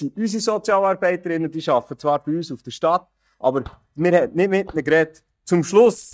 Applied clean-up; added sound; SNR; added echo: neural mask model DeepFilterNet 3.